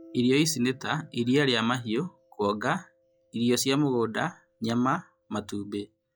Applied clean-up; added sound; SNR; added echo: classical method log-MMSE.